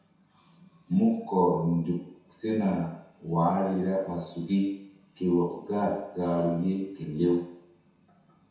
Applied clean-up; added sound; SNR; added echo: none; none; none; reverberation time 0.7 s.